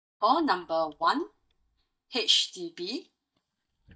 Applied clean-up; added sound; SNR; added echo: neural mask model DeepFilterNet 3.